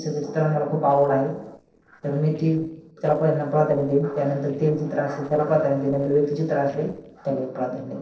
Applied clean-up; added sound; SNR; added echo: neural separator model SepFormer DNS4.